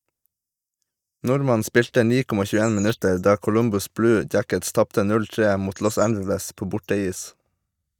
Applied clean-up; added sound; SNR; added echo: neural mask model DeepFilterNet 3.